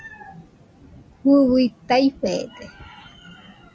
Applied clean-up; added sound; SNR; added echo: none; none; none; none.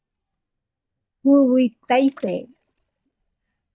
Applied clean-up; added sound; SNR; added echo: neural mask model DeepFilterNet 3.